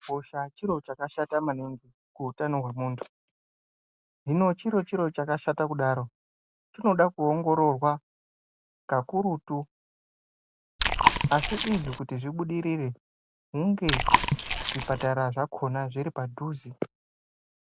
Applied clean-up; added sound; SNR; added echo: none; Chewing, mastication; -3 dB; none.